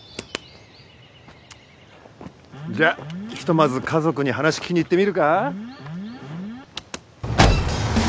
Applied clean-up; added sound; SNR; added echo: none; Alarm; 11 dB; none.